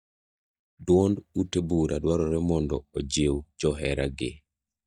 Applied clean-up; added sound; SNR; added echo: neural mask model DeepFilterNet 3.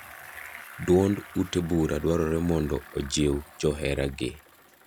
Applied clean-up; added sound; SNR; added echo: none; Bicycle; 19 dB; none.